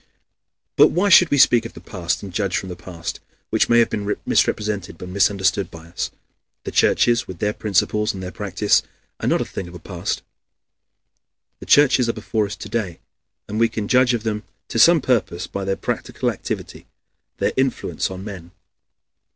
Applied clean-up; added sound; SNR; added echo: none; none; none; none.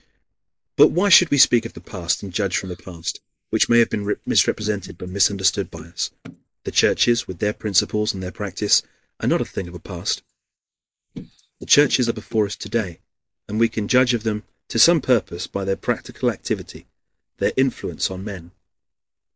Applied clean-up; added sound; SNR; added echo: neural mask model Resemble Enhance denoiser.